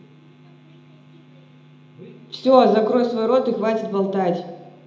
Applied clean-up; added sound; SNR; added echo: none; none; none; reverberation time 0.9 s.